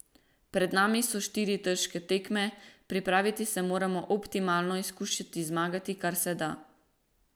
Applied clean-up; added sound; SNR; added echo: none; none; none; none.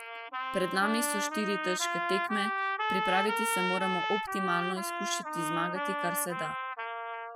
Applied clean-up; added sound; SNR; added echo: classical method spectral subtraction.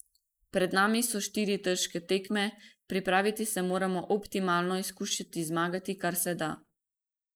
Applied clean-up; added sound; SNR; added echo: neural mask model Resemble Enhance denoiser.